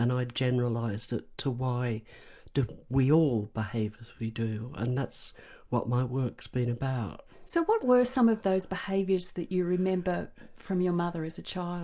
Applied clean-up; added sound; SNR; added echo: none; none; none; none.